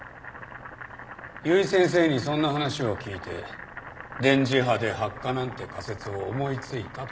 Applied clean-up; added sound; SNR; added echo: none; Boiling; 15 dB; none.